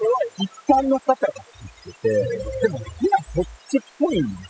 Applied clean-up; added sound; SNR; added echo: classical method spectral subtraction.